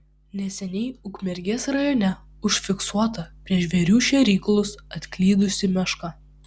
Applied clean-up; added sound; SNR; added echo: none; none; none; none.